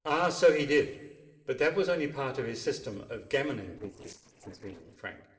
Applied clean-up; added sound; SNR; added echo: neural separator model SepFormer DNS4.